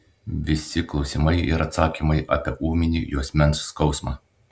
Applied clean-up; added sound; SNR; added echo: none; none; none; none.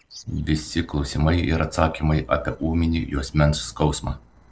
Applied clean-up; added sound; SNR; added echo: neural separator model SepFormer DNS4.